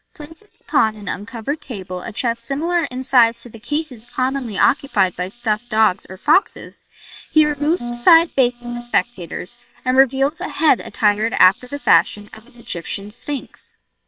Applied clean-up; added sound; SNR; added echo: neural separator model SepFormer WHAM!.